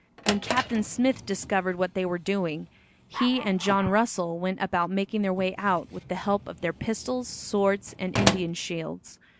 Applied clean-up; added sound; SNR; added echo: none; Dog + Drawer open or close; 9 dB; none.